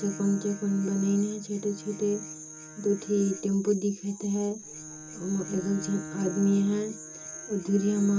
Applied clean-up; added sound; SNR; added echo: none; Bowed string instrument; 15 dB; reverberation time 0.2 s.